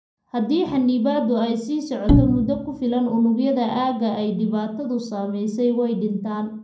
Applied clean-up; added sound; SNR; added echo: none; Bowed string instrument; -2 dB; reverberation time 0.5 s.